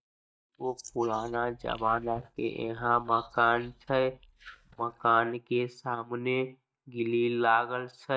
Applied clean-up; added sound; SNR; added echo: neural mask model DeepFilterNet 3.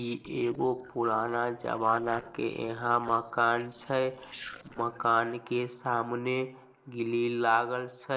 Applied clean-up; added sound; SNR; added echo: neural separator model SepFormer DNS4.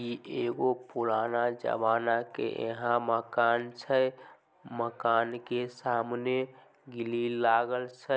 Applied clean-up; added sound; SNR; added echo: none; none; none; none.